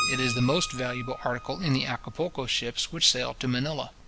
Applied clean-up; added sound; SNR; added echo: none; Keyboard (musical); 10 dB; none.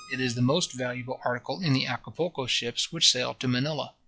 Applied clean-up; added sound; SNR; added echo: classical method log-MMSE.